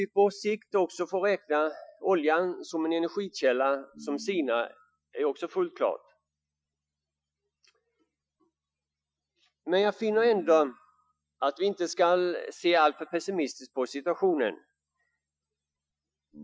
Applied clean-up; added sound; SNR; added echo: classical method Wiener filter.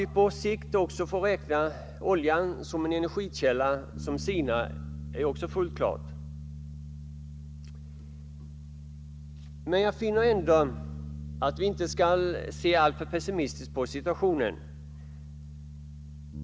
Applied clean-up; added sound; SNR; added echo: none; Bass guitar; 11 dB; none.